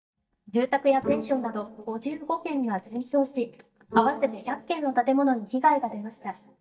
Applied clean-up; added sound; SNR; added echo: neural mask model DeepFilterNet 3.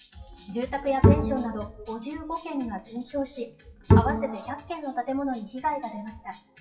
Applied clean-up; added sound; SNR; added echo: classical method WPE with log-MMSE.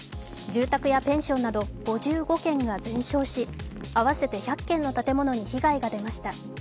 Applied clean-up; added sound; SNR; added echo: none; none; none; none.